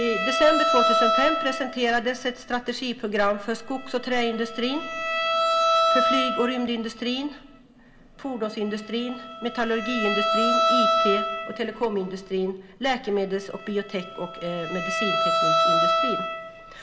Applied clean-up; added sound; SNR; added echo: none; Bowed string instrument; -2 dB; reverberation time 0.9 s.